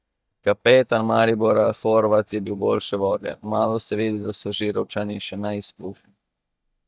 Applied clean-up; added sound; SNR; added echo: neural mask model DeepFilterNet 3.